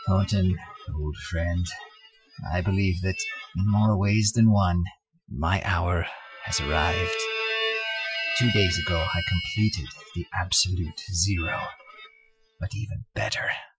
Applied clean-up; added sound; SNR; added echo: classical method Wiener filter.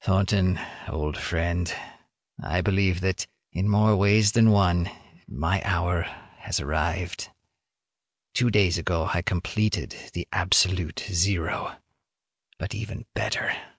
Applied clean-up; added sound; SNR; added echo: none; none; none; none.